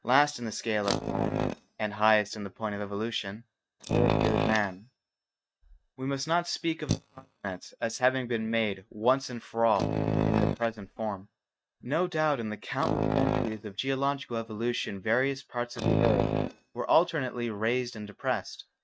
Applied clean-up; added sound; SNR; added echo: neural mask model RNNoise.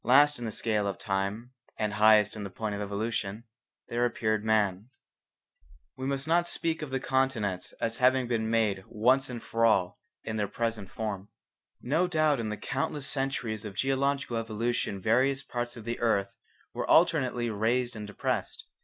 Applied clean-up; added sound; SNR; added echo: none; none; none; none.